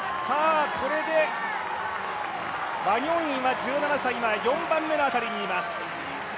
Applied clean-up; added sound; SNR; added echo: none; none; none; none.